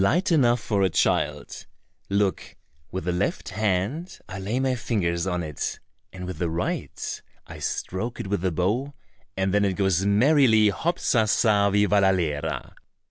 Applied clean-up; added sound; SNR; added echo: none; none; none; none.